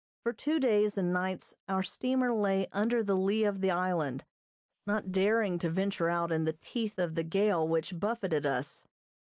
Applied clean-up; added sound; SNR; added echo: neural mask model Resemble Enhance denoiser.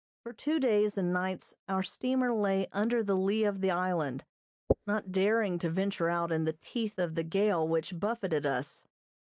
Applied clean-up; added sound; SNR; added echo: neural mask model DeepFilterNet 3.